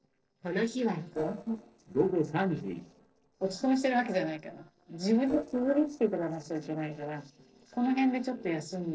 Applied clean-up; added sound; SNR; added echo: neural separator model SepFormer DNS4.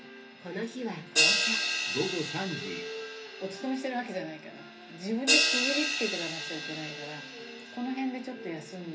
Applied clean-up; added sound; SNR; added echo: none; Crash cymbal; -4 dB; reverberation time 0.3 s.